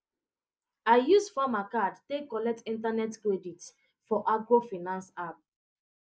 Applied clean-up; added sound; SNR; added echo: neural mask model Resemble Enhance denoiser.